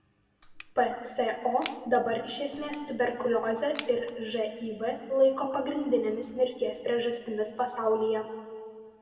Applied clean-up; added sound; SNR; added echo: none; Crushing; 18 dB; reverberation time 2.0 s.